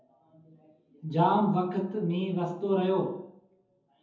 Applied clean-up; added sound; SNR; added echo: none; none; none; reverberation time 0.5 s.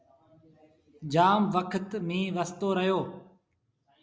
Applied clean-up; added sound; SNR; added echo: none; none; none; none.